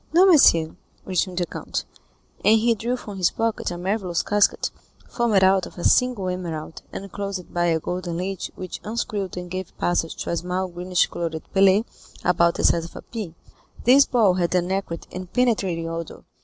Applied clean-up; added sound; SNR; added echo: none; none; none; none.